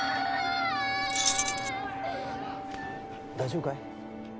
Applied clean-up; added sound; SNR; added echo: none; Musical instrument + Keys jangling; 0 dB; none.